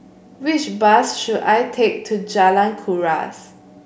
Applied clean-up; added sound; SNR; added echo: none; none; none; none.